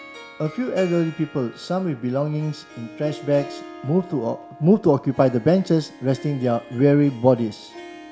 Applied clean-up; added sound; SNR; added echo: none; Harp; 19 dB; none.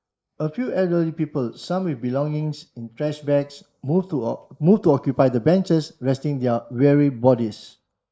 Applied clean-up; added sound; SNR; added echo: neural mask model Resemble Enhance denoiser.